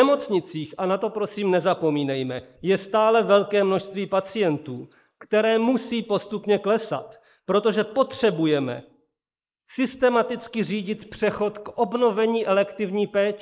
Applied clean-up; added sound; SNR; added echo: neural mask model Resemble Enhance denoiser.